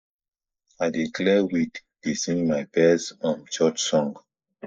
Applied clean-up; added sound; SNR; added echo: neural mask model Resemble Enhance denoiser.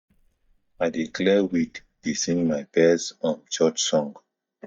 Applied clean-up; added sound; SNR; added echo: neural mask model DeepFilterNet 3.